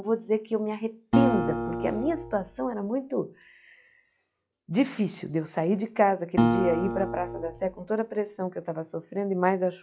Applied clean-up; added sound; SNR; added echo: classical method log-MMSE.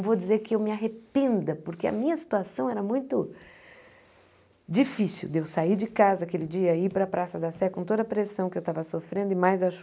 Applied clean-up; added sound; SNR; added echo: none; none; none; none.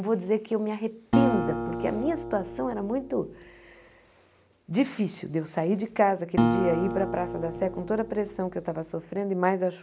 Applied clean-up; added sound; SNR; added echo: none; Acoustic guitar; 2 dB; none.